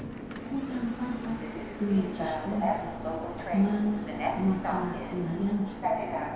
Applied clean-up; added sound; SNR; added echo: none; Subway, metro, underground; 2 dB; reverberation time 0.6 s.